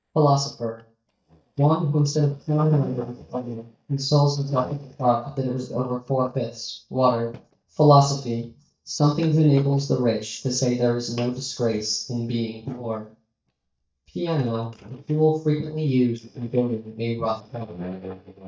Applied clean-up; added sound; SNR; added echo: neural mask model DeepFilterNet 3.